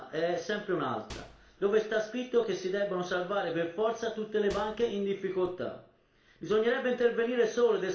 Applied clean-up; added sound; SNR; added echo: none; Microwave oven; 17 dB; reverberation time 0.5 s.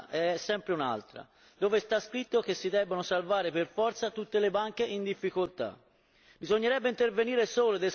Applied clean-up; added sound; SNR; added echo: none; none; none; none.